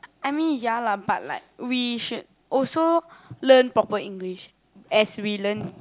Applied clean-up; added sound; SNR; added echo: none; none; none; none.